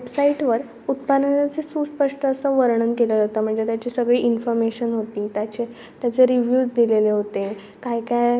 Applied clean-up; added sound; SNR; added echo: none; none; none; none.